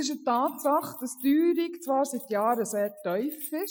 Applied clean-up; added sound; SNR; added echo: classical method Wiener filter.